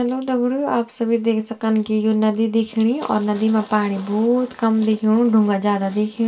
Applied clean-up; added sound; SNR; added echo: none; none; none; reverberation time 0.2 s.